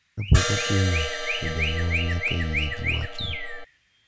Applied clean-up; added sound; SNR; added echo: none; Crash cymbal + Chirp, tweet; 3 dB; none.